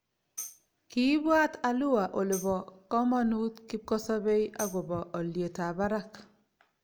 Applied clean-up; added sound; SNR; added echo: none; Tambourine; 18 dB; none.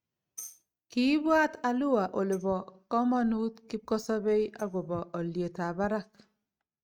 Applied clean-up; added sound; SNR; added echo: neural mask model RNNoise.